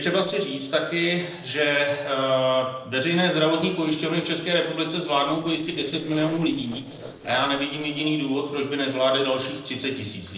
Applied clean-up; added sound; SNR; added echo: neural separator model SepFormer DNS4.